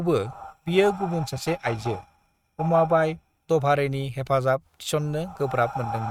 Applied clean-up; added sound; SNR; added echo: neural mask model RNNoise.